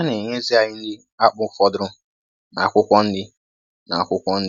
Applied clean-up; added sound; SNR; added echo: none; none; none; none.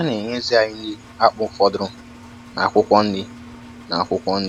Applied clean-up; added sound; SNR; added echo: none; Engine; 20 dB; none.